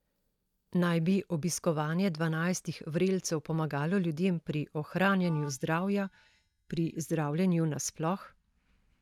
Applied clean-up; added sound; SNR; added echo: neural mask model DeepFilterNet 3.